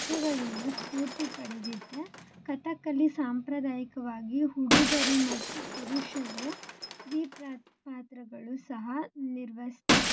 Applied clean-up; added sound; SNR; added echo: none; Shatter; 1 dB; none.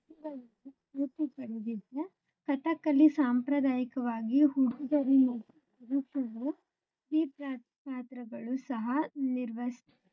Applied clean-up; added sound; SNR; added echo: neural mask model DeepFilterNet 3.